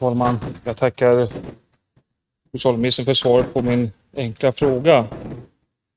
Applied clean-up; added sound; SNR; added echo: neural mask model RNNoise.